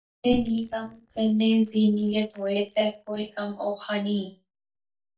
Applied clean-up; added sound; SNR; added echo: neural mask model DeepFilterNet 3.